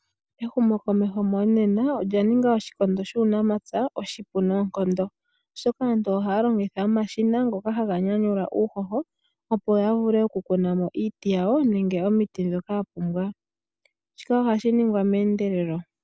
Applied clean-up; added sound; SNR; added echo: none; none; none; none.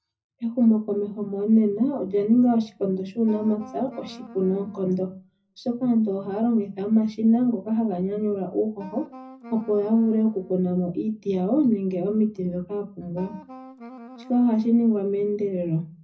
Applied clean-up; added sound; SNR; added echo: none; Wind instrument, woodwind instrument; 19 dB; reverberation time 0.4 s.